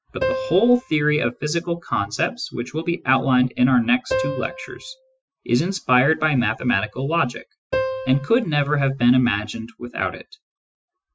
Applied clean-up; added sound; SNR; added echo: classical method Wiener filter.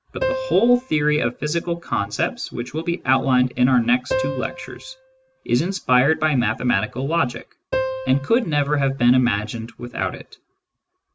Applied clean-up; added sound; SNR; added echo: none; Piano; 11 dB; none.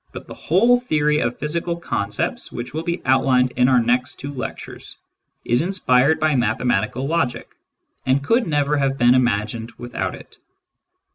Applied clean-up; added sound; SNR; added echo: none; none; none; none.